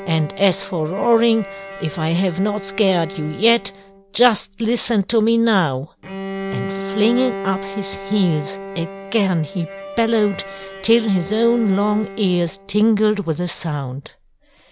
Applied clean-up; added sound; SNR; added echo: none; Bowed string instrument; 13 dB; none.